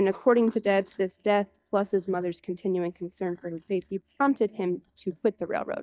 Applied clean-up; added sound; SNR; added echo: neural mask model DeepFilterNet 3.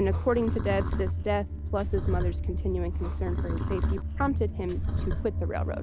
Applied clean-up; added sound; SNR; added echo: none; Livestock, farm animals, working animals; 5 dB; none.